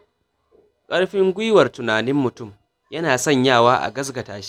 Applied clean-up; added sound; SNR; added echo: none; none; none; none.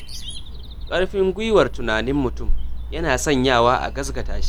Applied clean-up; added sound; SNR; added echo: none; Bird vocalization, bird call, bird song; 3 dB; none.